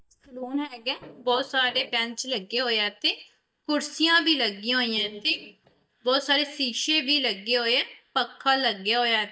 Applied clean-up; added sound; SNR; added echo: neural mask model DeepFilterNet 3.